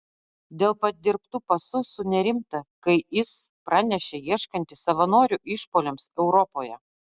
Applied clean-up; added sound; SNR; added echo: none; none; none; none.